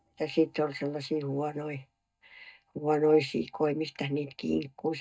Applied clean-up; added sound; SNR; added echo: neural mask model DeepFilterNet 3.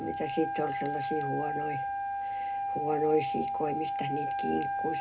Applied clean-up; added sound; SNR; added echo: none; Wind instrument, woodwind instrument; -1 dB; reverberation time 0.2 s.